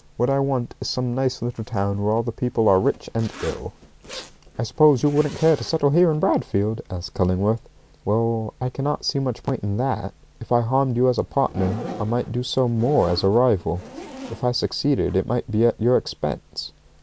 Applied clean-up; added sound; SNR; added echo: none; Zipper (clothing); 19 dB; none.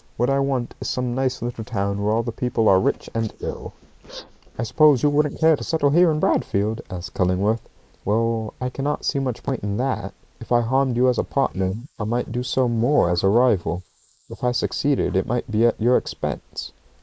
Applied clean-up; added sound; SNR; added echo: neural mask model Resemble Enhance denoiser.